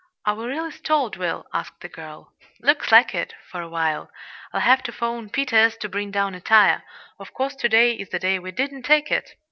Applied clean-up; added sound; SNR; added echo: none; none; none; none.